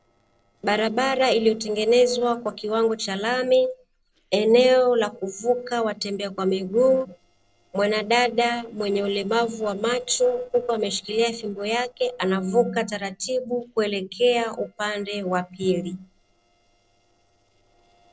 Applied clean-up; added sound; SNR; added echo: neural separator model SepFormer DNS4.